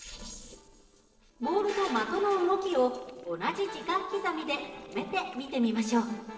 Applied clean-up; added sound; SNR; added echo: neural separator model SepFormer DNS4.